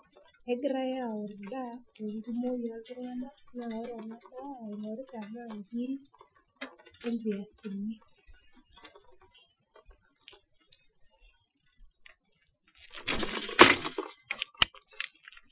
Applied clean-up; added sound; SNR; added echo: classical method Wiener filter.